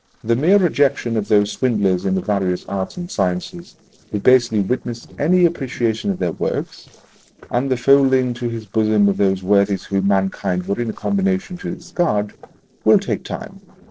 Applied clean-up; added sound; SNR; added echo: neural separator model SepFormer DNS4.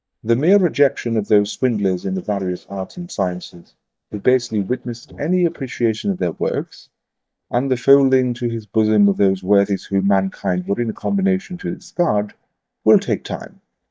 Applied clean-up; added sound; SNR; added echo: neural mask model DeepFilterNet 3.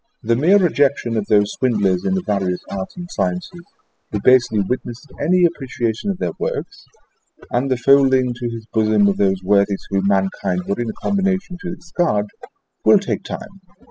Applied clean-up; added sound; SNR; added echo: classical method spectral subtraction.